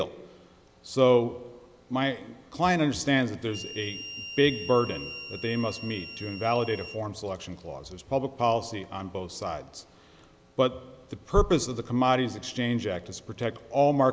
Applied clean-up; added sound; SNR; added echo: none; Harmonica; 13 dB; none.